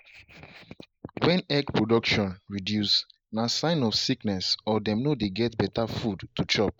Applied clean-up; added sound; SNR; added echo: neural mask model Resemble Enhance denoiser.